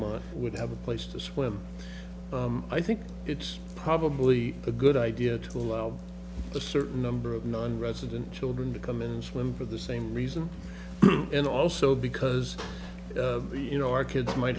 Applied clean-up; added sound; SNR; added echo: none; none; none; none.